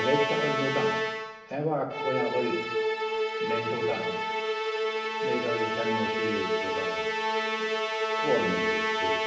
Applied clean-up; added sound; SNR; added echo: none; Musical instrument; -5 dB; reverberation time 0.8 s.